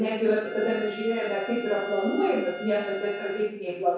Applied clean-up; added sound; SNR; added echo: none; Trumpet; 14 dB; reverberation time 0.7 s.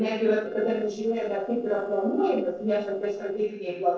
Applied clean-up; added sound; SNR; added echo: neural separator model SepFormer DNS4.